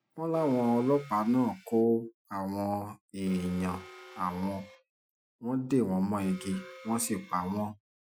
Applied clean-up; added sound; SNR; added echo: classical method Wiener filter.